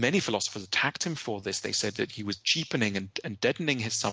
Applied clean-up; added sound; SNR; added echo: none; none; none; none.